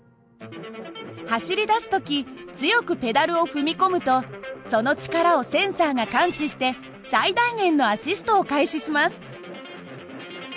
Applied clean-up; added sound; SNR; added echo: none; none; none; none.